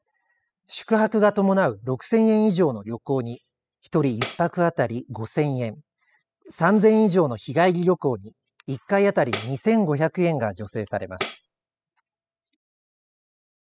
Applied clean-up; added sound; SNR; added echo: classical method spectral subtraction.